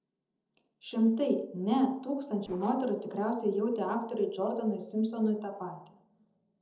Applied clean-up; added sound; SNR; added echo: neural separator model SepFormer DNS4.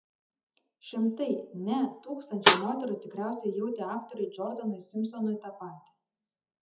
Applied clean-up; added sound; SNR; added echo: classical method WPE with log-MMSE.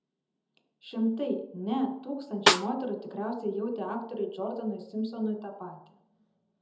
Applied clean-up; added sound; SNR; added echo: none; Snare drum; -5 dB; reverberation time 0.8 s.